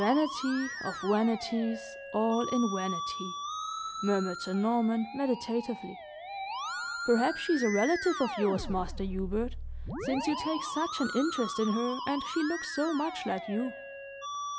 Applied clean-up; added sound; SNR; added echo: none; Musical instrument; 7 dB; none.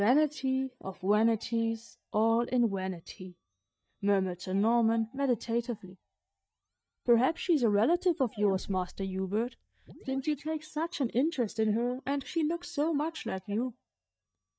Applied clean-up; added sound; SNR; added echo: neural mask model DeepFilterNet 3.